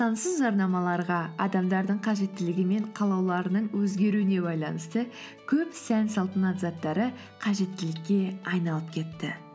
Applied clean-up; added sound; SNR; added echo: none; none; none; none.